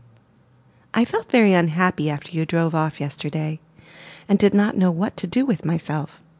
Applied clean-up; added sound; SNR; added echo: none; none; none; none.